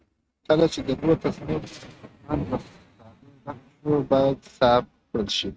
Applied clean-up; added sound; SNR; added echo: neural mask model RNNoise.